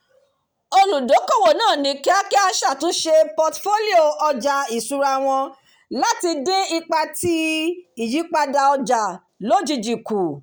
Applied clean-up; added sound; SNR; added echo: none; none; none; none.